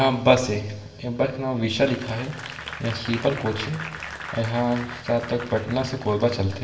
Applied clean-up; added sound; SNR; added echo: none; Applause / Crowd; 14 dB; reverberation time 1.0 s.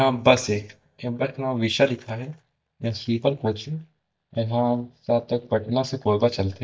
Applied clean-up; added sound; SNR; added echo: neural mask model DeepFilterNet 3.